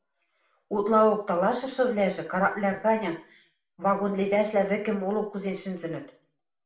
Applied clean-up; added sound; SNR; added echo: none; none; none; reverberation time 0.4 s.